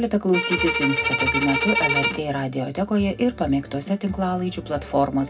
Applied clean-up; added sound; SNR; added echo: none; Bowed string instrument; 1 dB; reverberation time 0.2 s.